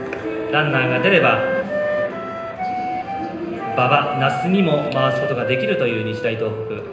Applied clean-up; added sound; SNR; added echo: none; Wind instrument, woodwind instrument; 4 dB; reverberation time 0.9 s.